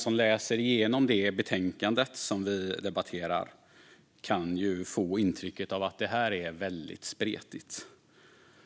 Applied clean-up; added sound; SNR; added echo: none; none; none; none.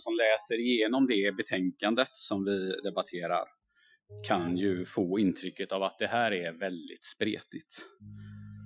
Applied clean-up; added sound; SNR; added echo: classical method Wiener filter.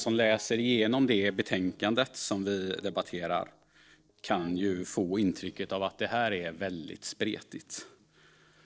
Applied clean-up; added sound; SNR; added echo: neural separator model SepFormer DNS4.